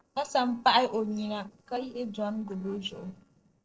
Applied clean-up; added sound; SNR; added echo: neural separator model SepFormer DNS4.